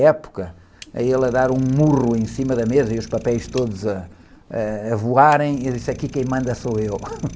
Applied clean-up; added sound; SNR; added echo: none; Idling; 18 dB; none.